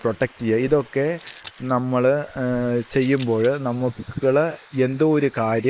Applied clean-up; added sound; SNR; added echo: neural mask model Resemble Enhance denoiser.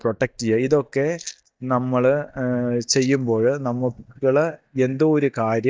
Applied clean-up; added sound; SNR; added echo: neural mask model DeepFilterNet 3.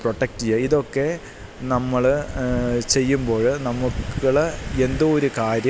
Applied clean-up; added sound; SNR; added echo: none; none; none; none.